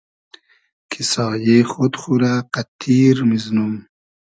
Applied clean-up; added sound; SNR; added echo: none; none; none; none.